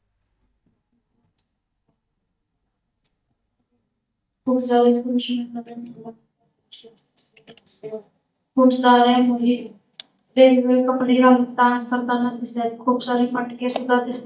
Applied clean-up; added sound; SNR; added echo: neural mask model DeepFilterNet 3.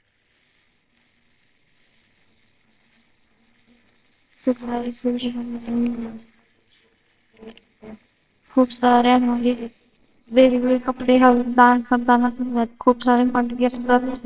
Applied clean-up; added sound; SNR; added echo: neural separator model SepFormer WHAMR!.